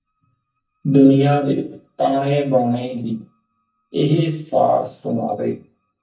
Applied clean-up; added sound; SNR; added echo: neural mask model DeepFilterNet 3.